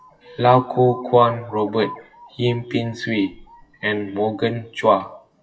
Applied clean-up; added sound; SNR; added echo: classical method WPE with log-MMSE.